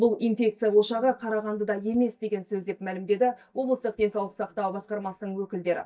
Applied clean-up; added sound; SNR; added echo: neural mask model DeepFilterNet 3.